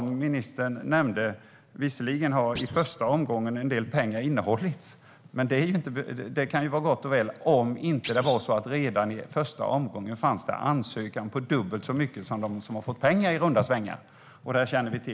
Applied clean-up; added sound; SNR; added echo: neural mask model Resemble Enhance denoiser.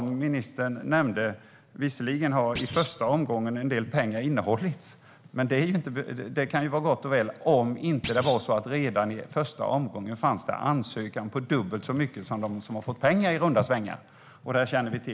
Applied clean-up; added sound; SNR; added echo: none; Thump, thud; 13 dB; none.